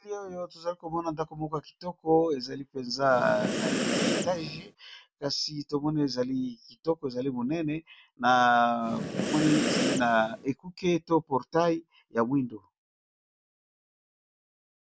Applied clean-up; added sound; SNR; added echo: none; Breathing; 1 dB; none.